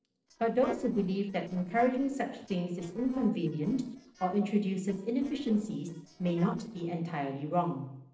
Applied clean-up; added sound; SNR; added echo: neural separator model SepFormer DNS4.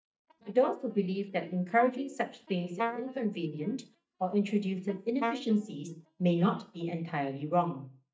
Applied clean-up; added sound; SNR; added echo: neural mask model DeepFilterNet 3.